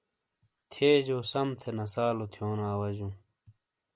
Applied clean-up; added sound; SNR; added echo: none; none; none; none.